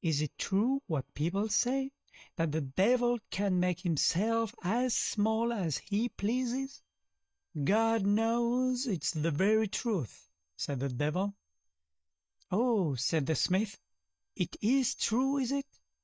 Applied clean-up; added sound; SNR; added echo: neural mask model DeepFilterNet 3.